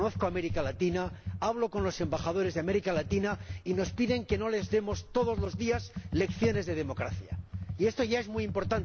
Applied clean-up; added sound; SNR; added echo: none; Computer keyboard; 7 dB; none.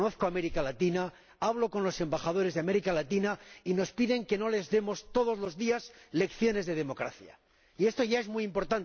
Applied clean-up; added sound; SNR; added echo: none; none; none; none.